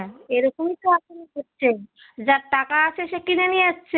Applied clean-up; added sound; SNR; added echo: none; none; none; none.